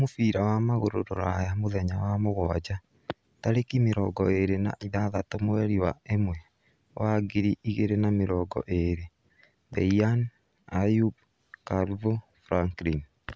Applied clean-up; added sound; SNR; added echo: none; none; none; none.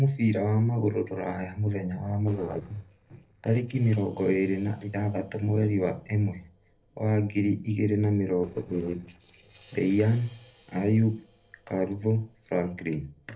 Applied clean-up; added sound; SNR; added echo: neural separator model SepFormer DNS4.